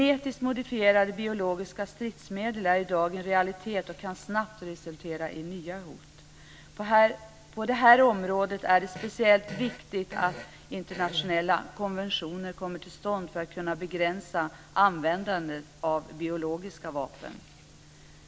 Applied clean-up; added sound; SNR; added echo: none; Fart; 17 dB; none.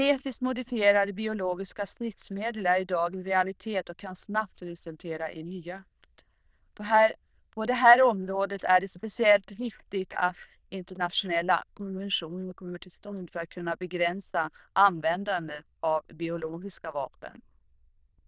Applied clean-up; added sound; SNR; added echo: neural diffusion model UNIVERSE++.